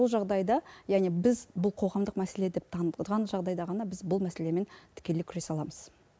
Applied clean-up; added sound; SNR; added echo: none; none; none; none.